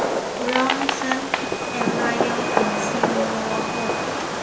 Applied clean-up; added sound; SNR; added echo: none; Fireworks; -5 dB; none.